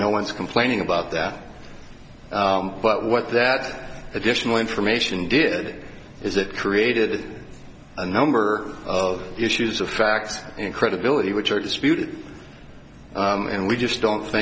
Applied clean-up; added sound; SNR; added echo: none; none; none; none.